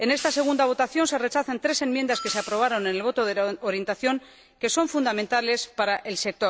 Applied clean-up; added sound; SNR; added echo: none; Bell + Hi-hat; 17 dB; none.